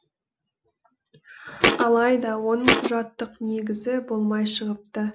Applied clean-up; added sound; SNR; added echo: none; Thump, thud; -4 dB; none.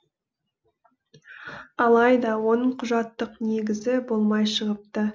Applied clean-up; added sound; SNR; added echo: none; none; none; none.